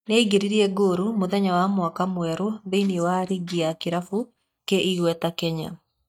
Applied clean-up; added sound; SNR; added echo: neural mask model DeepFilterNet 3.